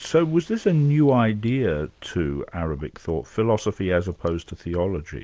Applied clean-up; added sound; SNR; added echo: none; none; none; none.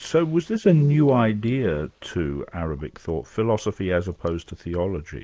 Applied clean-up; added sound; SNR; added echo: neural mask model Resemble Enhance denoiser.